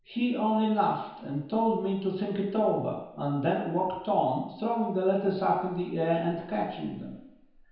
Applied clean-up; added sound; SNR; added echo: none; none; none; reverberation time 1.0 s.